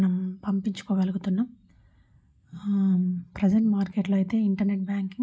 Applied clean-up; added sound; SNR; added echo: neural mask model Resemble Enhance denoiser.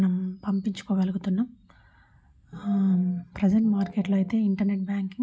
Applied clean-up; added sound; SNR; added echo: none; Organ; 17 dB; none.